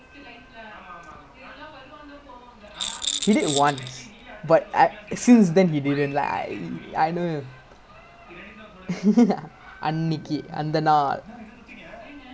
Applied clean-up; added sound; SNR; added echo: none; Rattle; 8 dB; none.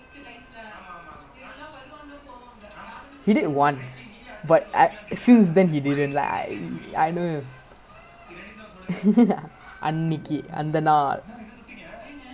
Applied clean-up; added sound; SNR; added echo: none; none; none; none.